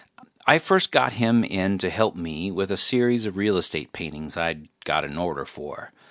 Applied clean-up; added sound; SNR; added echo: none; none; none; none.